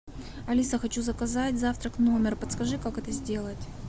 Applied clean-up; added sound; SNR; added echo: none; none; none; none.